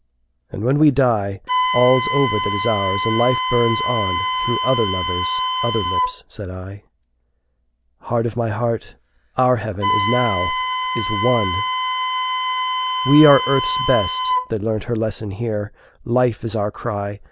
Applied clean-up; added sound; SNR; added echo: none; Wind instrument, woodwind instrument; 3 dB; none.